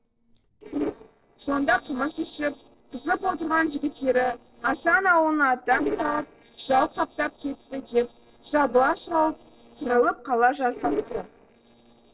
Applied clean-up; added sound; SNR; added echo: neural separator model SepFormer DNS4.